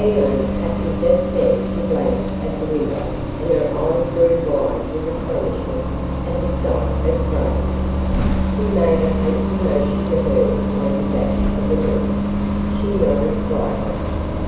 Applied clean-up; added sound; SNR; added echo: none; Bus; -1 dB; reverberation time 1.0 s.